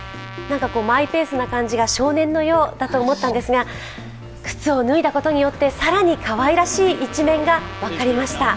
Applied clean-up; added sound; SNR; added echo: none; Trumpet; 20 dB; none.